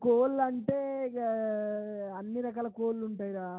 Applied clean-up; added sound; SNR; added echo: none; none; none; none.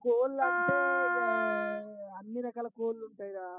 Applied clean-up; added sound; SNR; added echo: classical method spectral subtraction.